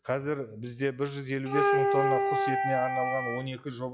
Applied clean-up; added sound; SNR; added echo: classical method log-MMSE.